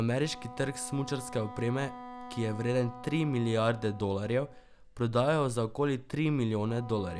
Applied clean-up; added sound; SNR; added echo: none; Wind instrument, woodwind instrument; 16 dB; none.